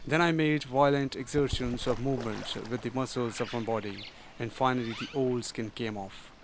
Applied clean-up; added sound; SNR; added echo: none; Bird / Fowl + Bird; 12 dB; none.